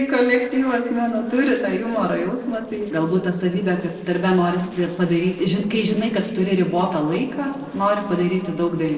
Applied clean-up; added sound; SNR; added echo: neural separator model SepFormer DNS4.